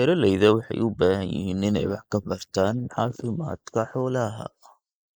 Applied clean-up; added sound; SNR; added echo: neural mask model Resemble Enhance denoiser.